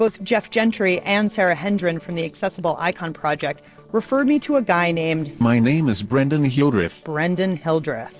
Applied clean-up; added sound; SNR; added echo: neural separator model SepFormer DNS4.